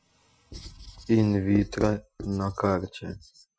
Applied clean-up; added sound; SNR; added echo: classical method Wiener filter.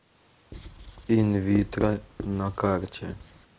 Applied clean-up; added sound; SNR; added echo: none; Writing; 12 dB; none.